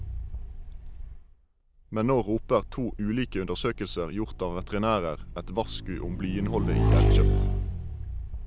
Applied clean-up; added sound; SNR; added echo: none; Motorcycle / Engine; -2 dB; none.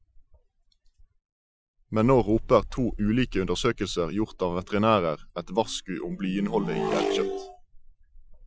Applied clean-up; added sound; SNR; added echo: classical method Wiener filter.